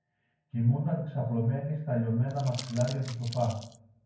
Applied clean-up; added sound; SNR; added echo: none; Crumpling, crinkling; 16 dB; reverberation time 0.9 s.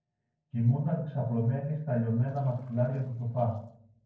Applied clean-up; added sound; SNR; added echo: neural separator model SepFormer DNS4.